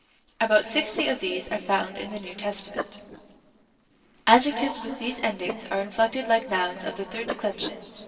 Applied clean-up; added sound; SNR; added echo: neural separator model SepFormer DNS4.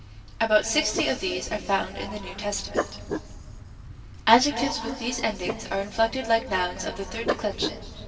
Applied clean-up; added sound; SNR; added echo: none; Dog; 9 dB; reverberation time 3.0 s.